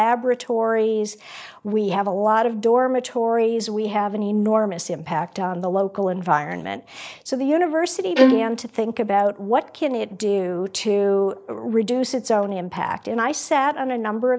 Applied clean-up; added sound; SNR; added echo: neural mask model DeepFilterNet 3.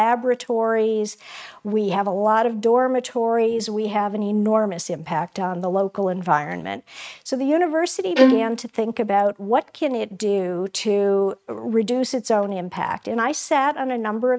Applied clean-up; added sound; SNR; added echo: neural mask model RNNoise.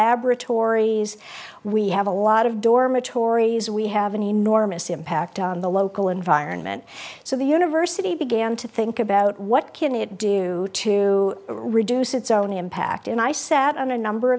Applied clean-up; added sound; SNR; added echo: none; none; none; none.